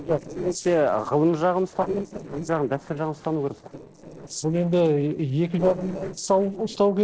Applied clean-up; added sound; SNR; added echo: neural separator model SepFormer DNS4.